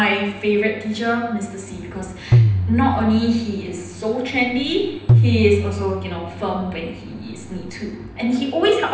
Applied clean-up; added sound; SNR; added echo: none; Tabla; 0 dB; reverberation time 0.9 s.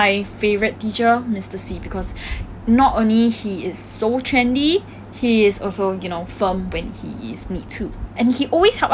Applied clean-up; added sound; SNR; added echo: none; none; none; none.